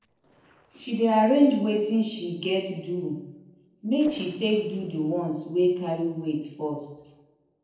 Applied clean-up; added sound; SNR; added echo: neural separator model SepFormer DNS4.